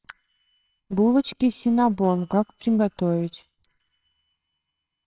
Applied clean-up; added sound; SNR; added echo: neural separator model SepFormer WHAMR!.